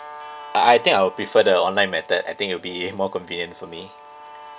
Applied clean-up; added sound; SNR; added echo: none; Guitar; 19 dB; none.